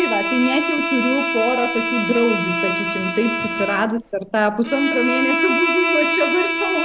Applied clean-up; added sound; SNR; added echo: none; Bowed string instrument; 1 dB; none.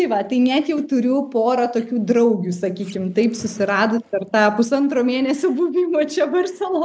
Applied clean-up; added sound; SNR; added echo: none; none; none; none.